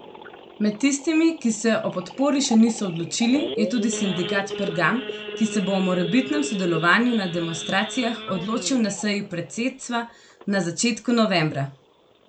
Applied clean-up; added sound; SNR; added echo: none; Idling / Sawing / Accelerating, revving, vroom; 12 dB; none.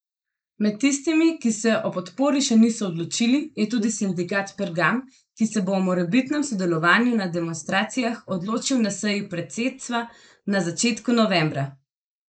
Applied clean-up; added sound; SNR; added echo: neural mask model Resemble Enhance denoiser.